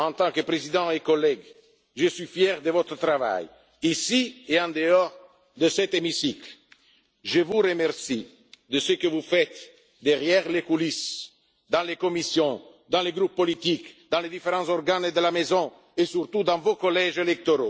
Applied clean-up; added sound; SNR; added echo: none; none; none; none.